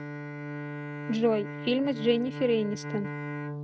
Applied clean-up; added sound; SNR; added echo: neural mask model RNNoise.